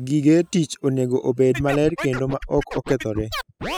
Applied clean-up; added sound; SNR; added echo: classical method spectral subtraction.